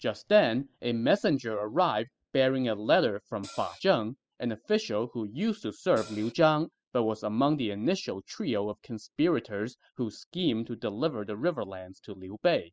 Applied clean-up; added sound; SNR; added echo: classical method spectral subtraction.